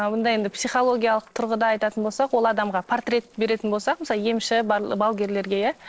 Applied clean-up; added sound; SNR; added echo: neural separator model SepFormer DNS4.